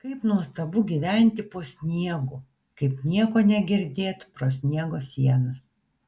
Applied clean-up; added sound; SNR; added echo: none; none; none; none.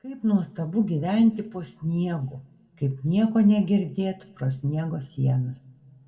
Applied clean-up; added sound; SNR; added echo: none; none; none; reverberation time 1.4 s.